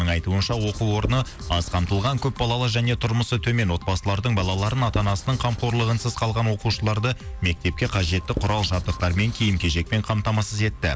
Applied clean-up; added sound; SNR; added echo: none; Writing; 13 dB; none.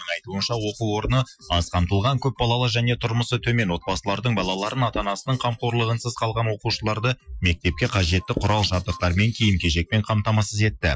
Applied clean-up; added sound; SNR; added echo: classical method Wiener filter.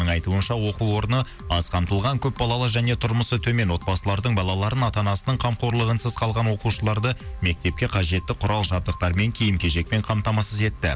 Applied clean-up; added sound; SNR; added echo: none; none; none; none.